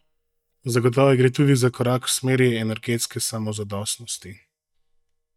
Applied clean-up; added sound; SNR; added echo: neural mask model DeepFilterNet 3.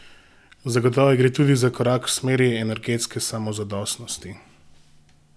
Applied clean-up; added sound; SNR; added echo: none; none; none; none.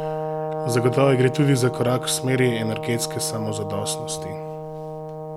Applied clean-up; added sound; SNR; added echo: none; Brass instrument; 6 dB; none.